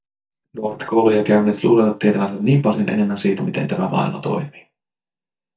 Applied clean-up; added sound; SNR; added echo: neural mask model DeepFilterNet 3.